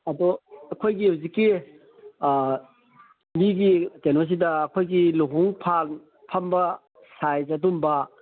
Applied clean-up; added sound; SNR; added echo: none; none; none; none.